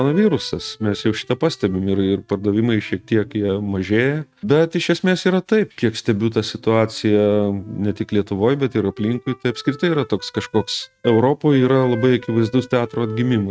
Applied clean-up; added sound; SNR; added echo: neural mask model RNNoise.